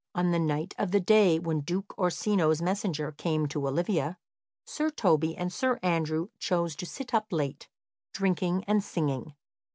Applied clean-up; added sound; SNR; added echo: none; none; none; none.